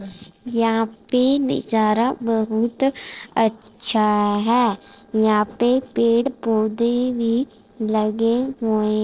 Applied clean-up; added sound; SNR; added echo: neural separator model SepFormer DNS4.